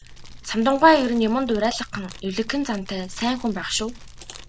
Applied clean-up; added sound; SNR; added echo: none; Fire; 16 dB; none.